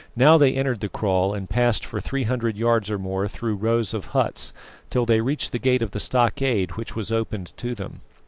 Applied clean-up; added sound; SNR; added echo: none; none; none; none.